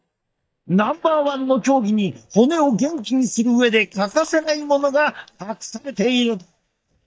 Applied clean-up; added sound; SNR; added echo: neural mask model DeepFilterNet 3.